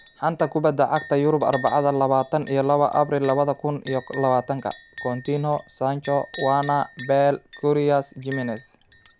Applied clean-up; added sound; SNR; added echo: none; Chink, clink; 6 dB; none.